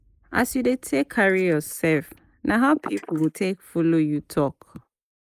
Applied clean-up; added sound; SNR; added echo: neural mask model Resemble Enhance denoiser.